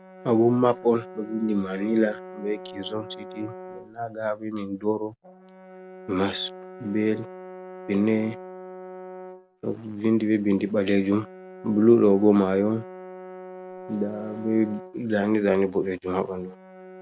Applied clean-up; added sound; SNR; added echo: none; Brass instrument; 17 dB; none.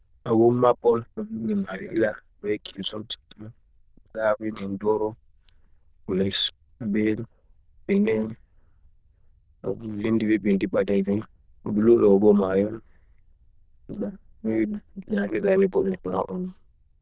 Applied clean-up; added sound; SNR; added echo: neural diffusion model UNIVERSE++.